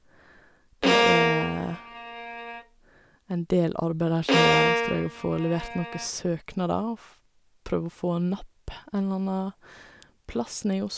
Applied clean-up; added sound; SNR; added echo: none; Bowed string instrument; -3 dB; none.